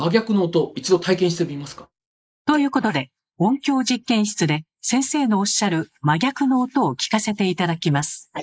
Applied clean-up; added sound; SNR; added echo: neural mask model Resemble Enhance denoiser.